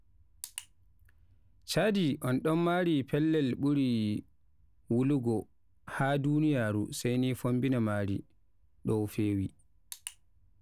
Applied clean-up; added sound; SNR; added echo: none; none; none; none.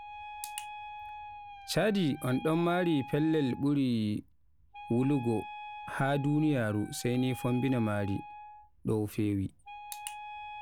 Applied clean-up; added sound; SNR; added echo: none; Wind instrument, woodwind instrument; 14 dB; none.